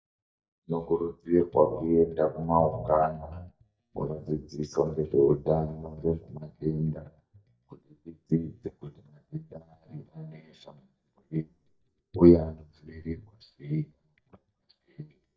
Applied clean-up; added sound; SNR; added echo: neural mask model DeepFilterNet 3.